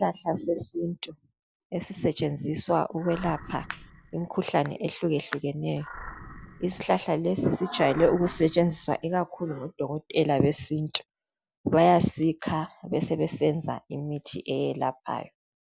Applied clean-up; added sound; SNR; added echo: none; Animal; 17 dB; none.